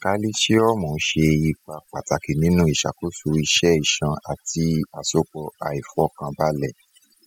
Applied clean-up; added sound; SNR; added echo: classical method spectral subtraction.